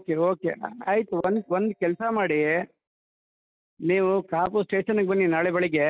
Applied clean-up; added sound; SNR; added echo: neural mask model DeepFilterNet 3.